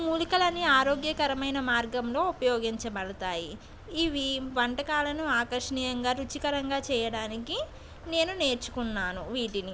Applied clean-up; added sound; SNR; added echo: none; none; none; none.